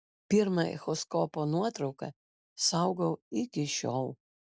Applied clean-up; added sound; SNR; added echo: none; none; none; none.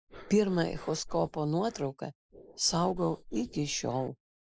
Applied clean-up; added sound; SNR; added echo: neural mask model Resemble Enhance denoiser.